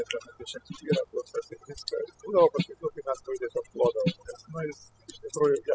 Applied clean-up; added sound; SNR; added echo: classical method spectral subtraction.